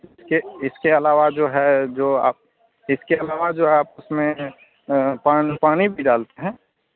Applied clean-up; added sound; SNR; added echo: none; none; none; none.